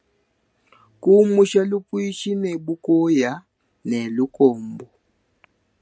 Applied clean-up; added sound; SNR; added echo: none; none; none; none.